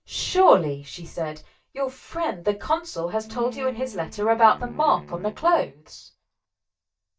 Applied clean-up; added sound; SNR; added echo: neural mask model DeepFilterNet 3.